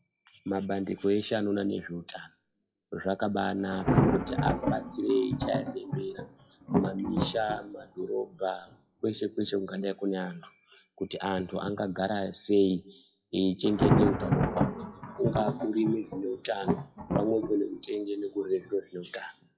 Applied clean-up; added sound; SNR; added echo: classical method WPE with log-MMSE.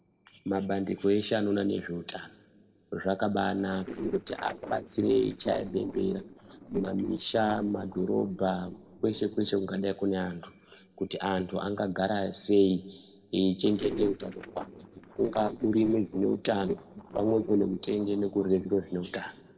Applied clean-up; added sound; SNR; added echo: neural separator model SepFormer DNS4.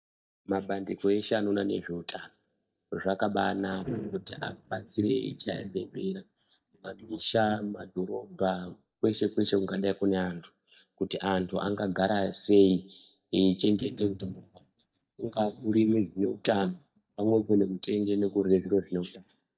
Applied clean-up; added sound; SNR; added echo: neural mask model DeepFilterNet 3.